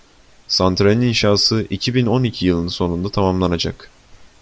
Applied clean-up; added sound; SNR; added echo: none; none; none; none.